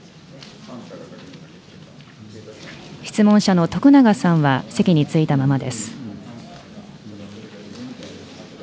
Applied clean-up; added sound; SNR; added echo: none; none; none; none.